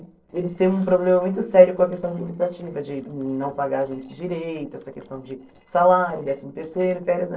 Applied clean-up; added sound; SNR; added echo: neural separator model SepFormer DNS4.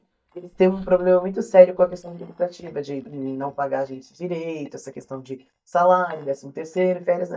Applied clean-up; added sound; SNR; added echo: neural mask model DeepFilterNet 3.